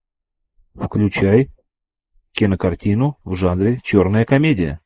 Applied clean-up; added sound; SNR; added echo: neural mask model Resemble Enhance denoiser.